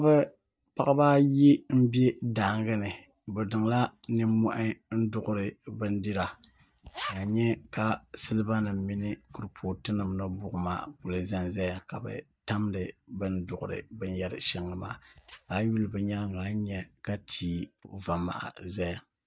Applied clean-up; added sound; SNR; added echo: neural mask model DeepFilterNet 3.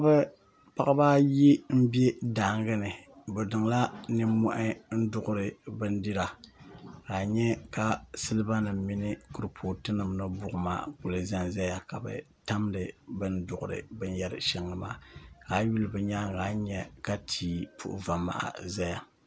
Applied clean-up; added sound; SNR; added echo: none; none; none; none.